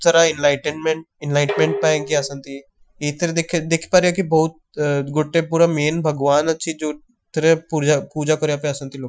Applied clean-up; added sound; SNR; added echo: classical method Wiener filter.